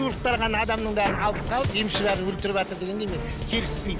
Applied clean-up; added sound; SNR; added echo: none; Scratching (performance technique); 4 dB; none.